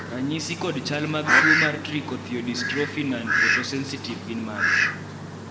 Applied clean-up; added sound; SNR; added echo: none; Fowl; -4 dB; reverberation time 1.7 s.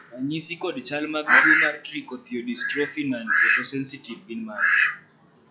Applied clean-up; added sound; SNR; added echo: classical method WPE with log-MMSE.